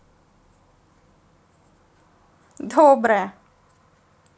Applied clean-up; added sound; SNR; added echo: none; none; none; none.